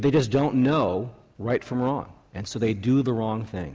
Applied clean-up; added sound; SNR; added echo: none; none; none; none.